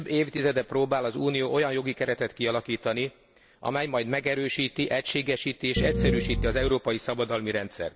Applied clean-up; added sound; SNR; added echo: none; Piano; -1 dB; none.